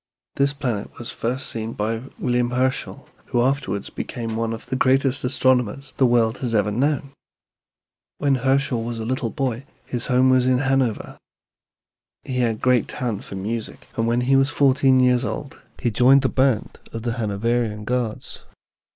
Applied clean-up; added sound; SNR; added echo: none; none; none; none.